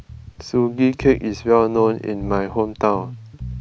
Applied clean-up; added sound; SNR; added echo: none; Bass guitar; 14 dB; none.